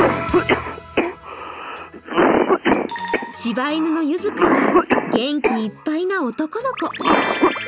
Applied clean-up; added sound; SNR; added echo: none; Cough; -4 dB; none.